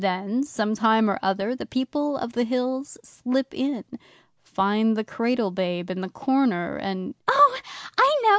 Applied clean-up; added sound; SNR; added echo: none; none; none; none.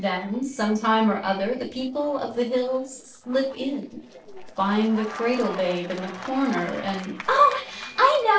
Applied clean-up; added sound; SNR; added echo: neural separator model SepFormer DNS4.